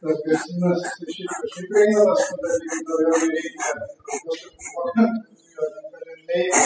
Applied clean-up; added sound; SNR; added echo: classical method spectral subtraction.